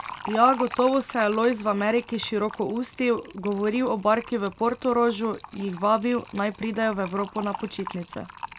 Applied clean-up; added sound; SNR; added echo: none; Fill (with liquid); 15 dB; none.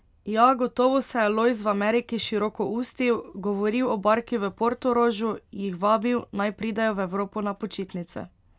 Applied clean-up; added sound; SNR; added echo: none; none; none; none.